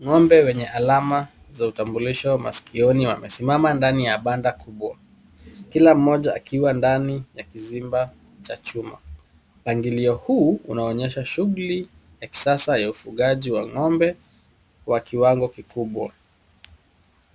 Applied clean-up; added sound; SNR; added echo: none; none; none; none.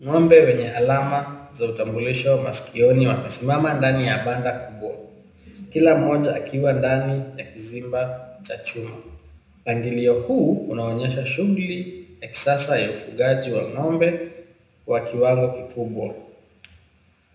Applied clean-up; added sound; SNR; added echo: none; none; none; reverberation time 0.8 s.